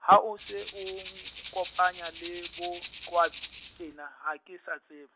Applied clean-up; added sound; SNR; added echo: none; Rattle (instrument); 14 dB; none.